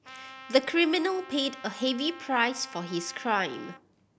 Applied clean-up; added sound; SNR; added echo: none; Trumpet; 17 dB; none.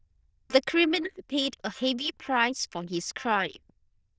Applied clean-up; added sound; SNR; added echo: neural diffusion model UNIVERSE++.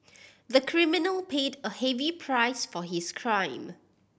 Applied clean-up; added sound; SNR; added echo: none; none; none; none.